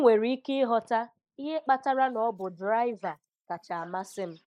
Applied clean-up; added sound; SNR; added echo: neural mask model Resemble Enhance denoiser.